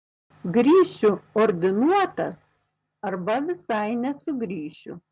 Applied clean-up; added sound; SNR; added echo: none; none; none; none.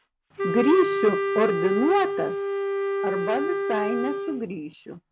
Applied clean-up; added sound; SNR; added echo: none; Wind instrument, woodwind instrument; 1 dB; none.